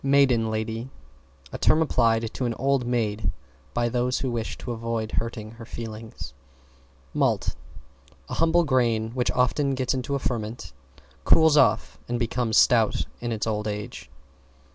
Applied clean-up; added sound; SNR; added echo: none; none; none; none.